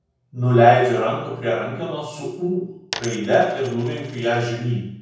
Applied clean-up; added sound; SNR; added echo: none; Coin (dropping); 16 dB; reverberation time 0.7 s.